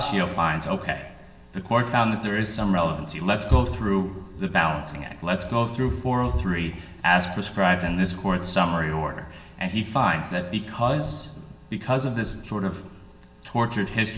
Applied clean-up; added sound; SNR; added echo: none; none; none; reverberation time 0.9 s.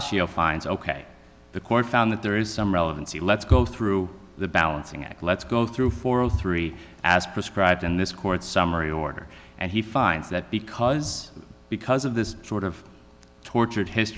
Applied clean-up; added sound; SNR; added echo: none; none; none; none.